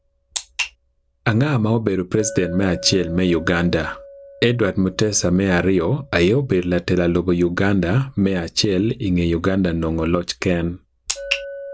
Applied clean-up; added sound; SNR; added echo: none; Chink, clink; 20 dB; none.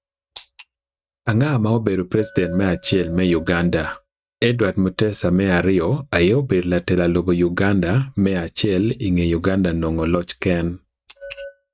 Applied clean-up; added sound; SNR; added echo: neural mask model RNNoise.